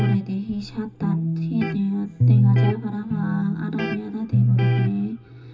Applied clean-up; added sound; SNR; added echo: none; Electric guitar; -4 dB; reverberation time 0.2 s.